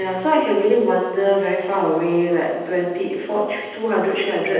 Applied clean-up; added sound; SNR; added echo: none; none; none; reverberation time 1.1 s.